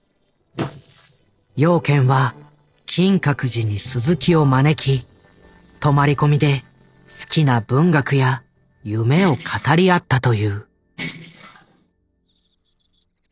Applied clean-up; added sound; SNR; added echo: neural separator model SepFormer DNS4.